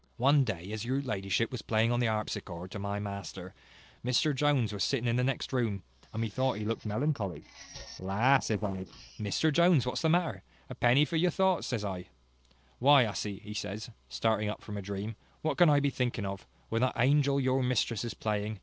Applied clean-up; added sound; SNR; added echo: neural separator model SepFormer DNS4.